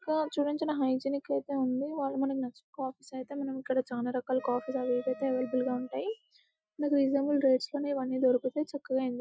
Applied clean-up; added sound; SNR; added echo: classical method Wiener filter.